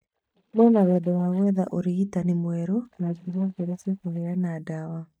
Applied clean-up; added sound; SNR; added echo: neural mask model DeepFilterNet 3.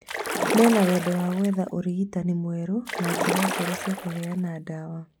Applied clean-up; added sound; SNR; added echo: none; Splash, splatter; 4 dB; none.